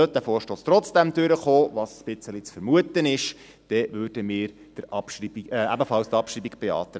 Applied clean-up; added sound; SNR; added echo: none; none; none; none.